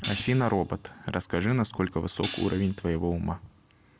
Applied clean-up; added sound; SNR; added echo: none; Hi-hat; 15 dB; none.